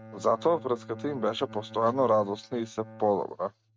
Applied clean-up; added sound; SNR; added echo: neural mask model RNNoise.